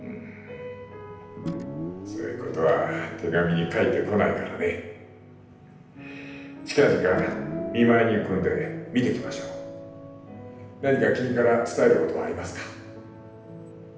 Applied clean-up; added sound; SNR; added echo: none; Guitar; 12 dB; reverberation time 0.9 s.